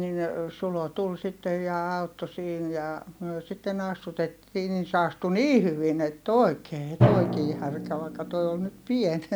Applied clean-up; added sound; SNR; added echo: none; Drum; 6 dB; none.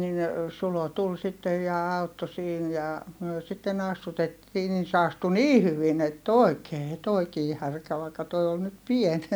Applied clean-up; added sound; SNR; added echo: none; none; none; none.